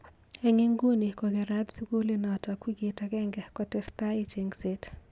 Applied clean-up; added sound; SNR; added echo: none; none; none; none.